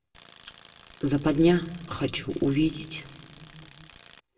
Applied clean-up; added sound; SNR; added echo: none; Tools; 20 dB; reverberation time 1.5 s.